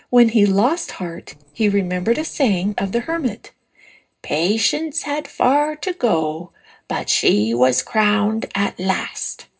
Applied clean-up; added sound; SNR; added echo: neural separator model SepFormer DNS4.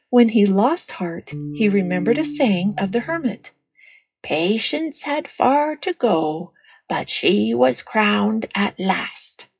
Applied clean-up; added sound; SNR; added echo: classical method WPE with log-MMSE.